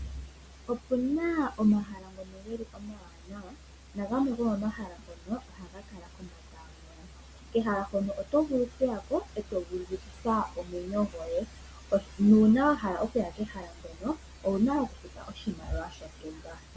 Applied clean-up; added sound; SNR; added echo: none; none; none; none.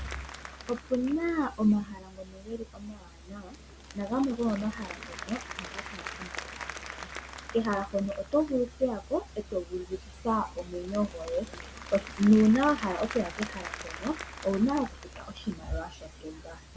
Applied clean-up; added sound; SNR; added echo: none; Applause / Crowd; 14 dB; none.